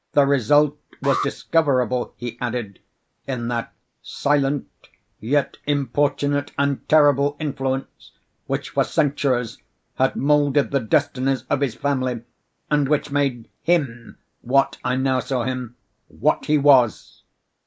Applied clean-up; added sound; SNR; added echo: neural mask model Resemble Enhance denoiser.